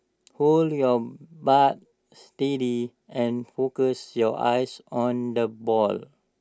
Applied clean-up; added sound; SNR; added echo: none; none; none; none.